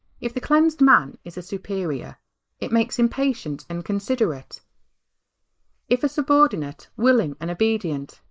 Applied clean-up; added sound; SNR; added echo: neural mask model Resemble Enhance denoiser.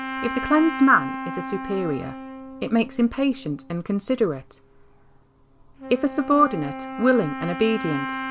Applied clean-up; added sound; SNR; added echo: none; Wind instrument, woodwind instrument; 10 dB; none.